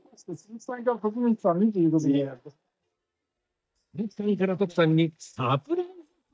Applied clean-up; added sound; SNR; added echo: neural mask model DeepFilterNet 3.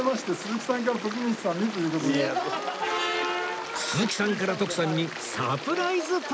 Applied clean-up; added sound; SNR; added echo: none; Stream; 10 dB; none.